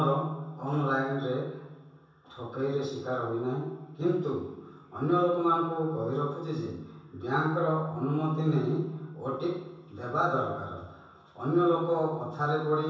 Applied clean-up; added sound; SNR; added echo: none; none; none; reverberation time 0.7 s.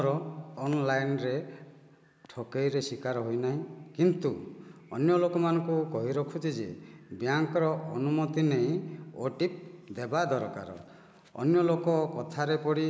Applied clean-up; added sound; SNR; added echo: none; none; none; none.